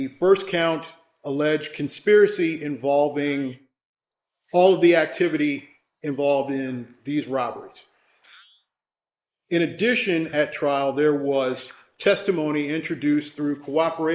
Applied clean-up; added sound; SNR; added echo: neural mask model Resemble Enhance denoiser.